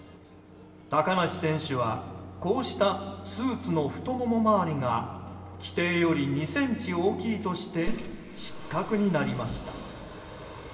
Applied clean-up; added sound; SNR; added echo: none; Microwave oven; 17 dB; reverberation time 2.1 s.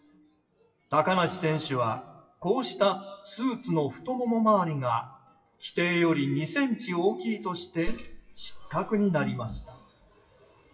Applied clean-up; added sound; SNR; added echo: classical method WPE with log-MMSE.